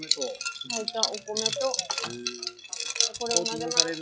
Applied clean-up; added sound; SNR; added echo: classical method log-MMSE.